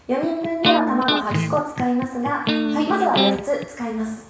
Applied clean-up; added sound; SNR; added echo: none; Electric guitar; 1 dB; reverberation time 0.7 s.